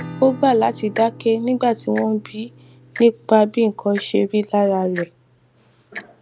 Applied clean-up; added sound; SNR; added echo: none; Acoustic guitar / Strum + Tick-tock; 18 dB; none.